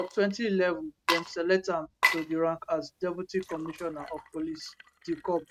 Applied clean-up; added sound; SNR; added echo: neural mask model RNNoise.